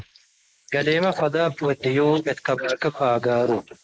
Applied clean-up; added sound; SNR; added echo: neural mask model Resemble Enhance denoiser.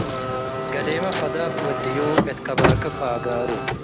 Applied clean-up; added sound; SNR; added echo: none; Car; -2 dB; none.